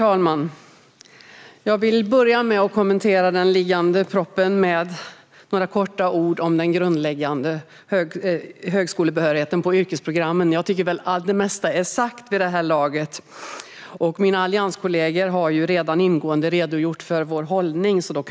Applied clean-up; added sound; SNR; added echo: none; none; none; none.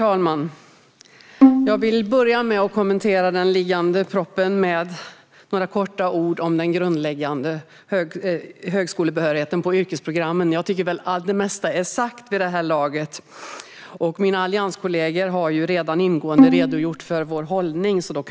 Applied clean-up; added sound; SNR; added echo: none; Bowed string instrument; -2 dB; none.